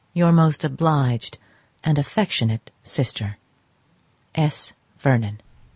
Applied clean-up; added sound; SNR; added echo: none; none; none; none.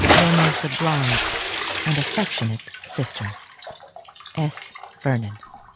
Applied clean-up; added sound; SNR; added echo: none; Bathtub (filling or washing) / Splash, splatter; -1 dB; none.